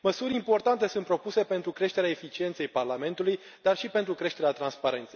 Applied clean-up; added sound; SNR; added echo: none; none; none; none.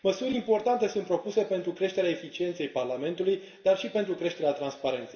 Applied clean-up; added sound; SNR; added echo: none; none; none; reverberation time 0.7 s.